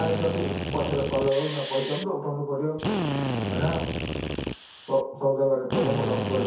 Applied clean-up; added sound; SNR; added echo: none; Drill; 3 dB; reverberation time 0.6 s.